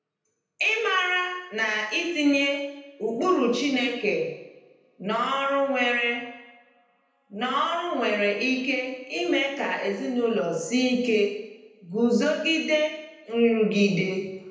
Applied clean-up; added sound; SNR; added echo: none; none; none; reverberation time 0.8 s.